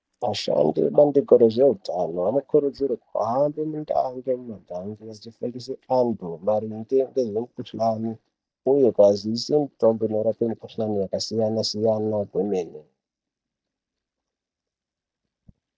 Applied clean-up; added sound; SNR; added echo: neural mask model DeepFilterNet 3.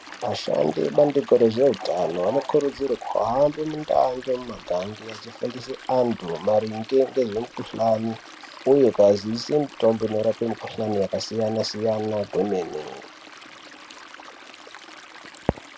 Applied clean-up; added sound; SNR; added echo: none; Stream; 19 dB; none.